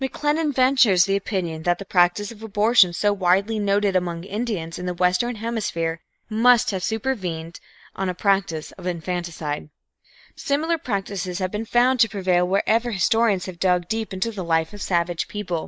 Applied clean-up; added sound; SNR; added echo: neural mask model Resemble Enhance denoiser.